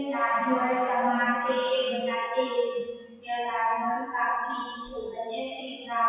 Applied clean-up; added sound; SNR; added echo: classical method WPE with log-MMSE.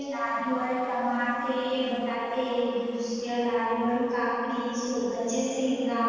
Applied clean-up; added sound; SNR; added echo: neural separator model SepFormer DNS4.